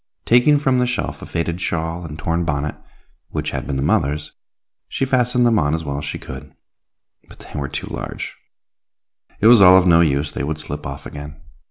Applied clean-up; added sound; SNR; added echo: none; none; none; none.